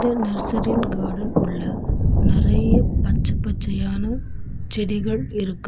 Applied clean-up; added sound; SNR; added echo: none; Thunder; -5 dB; none.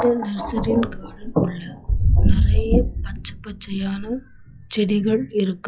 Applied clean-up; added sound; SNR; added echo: classical method log-MMSE.